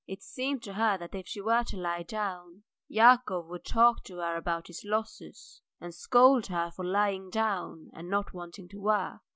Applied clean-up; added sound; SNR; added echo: none; none; none; none.